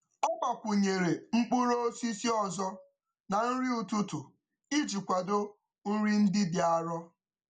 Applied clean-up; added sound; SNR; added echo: none; none; none; none.